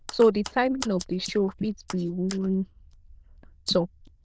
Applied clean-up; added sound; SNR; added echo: neural diffusion model UNIVERSE++.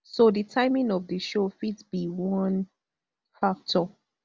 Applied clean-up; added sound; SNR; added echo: none; none; none; none.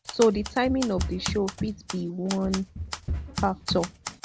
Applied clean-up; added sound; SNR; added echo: none; Typewriter + Run; 7 dB; none.